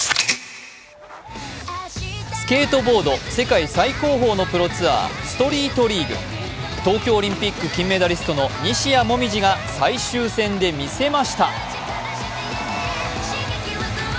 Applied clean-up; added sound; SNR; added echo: none; none; none; none.